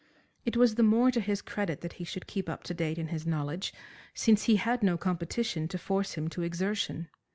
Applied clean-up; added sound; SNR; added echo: none; none; none; none.